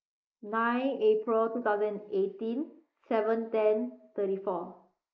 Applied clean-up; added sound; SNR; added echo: neural mask model Resemble Enhance denoiser.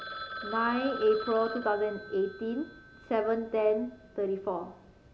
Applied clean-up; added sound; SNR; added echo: none; Telephone; 13 dB; none.